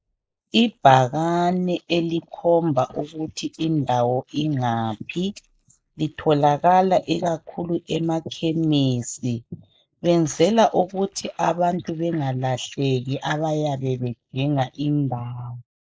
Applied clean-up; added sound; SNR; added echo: neural mask model Resemble Enhance denoiser.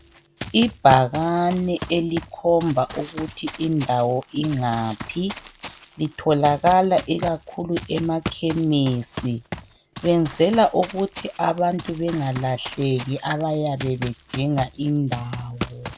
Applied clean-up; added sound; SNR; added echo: none; Run; 13 dB; none.